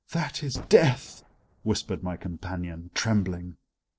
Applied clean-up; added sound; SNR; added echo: neural separator model SepFormer DNS4.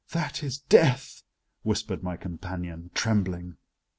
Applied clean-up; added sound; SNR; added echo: none; none; none; none.